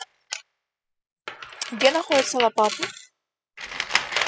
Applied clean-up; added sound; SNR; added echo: classical method spectral subtraction.